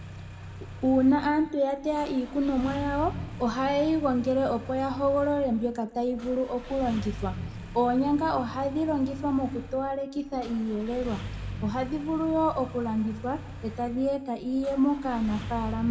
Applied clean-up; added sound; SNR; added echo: none; Engine starting; 12 dB; reverberation time 1.0 s.